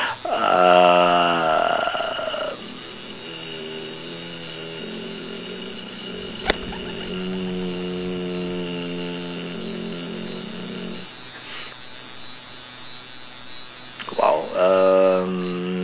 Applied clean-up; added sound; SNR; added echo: none; Bird; 10 dB; none.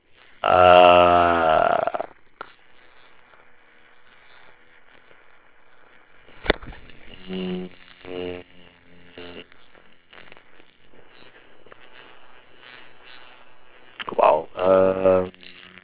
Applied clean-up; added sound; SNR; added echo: neural separator model SepFormer WHAM!.